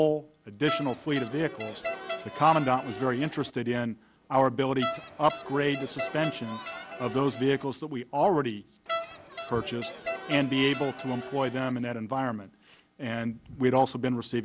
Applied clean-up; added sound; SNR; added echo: none; Crowd; 8 dB; none.